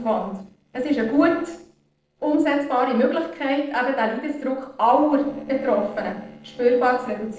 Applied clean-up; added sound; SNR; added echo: neural separator model SepFormer DNS4.